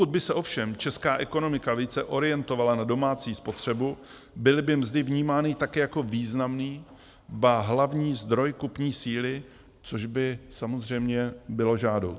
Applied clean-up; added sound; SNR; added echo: none; none; none; none.